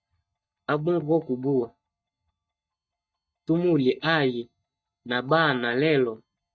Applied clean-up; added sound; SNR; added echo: neural mask model DeepFilterNet 3.